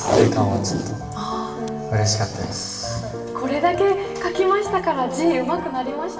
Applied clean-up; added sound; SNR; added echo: none; Packing tape, duct tape; 6 dB; reverberation time 1.2 s.